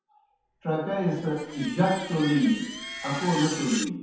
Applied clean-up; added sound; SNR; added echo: none; Screech; 11 dB; reverberation time 0.9 s.